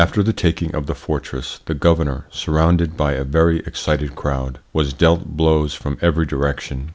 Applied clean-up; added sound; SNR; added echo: none; none; none; none.